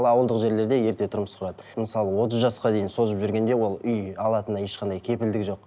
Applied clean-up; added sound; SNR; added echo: none; none; none; none.